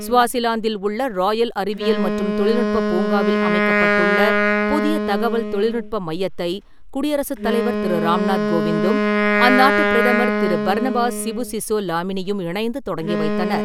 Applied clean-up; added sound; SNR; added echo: none; Wind instrument, woodwind instrument; 0 dB; none.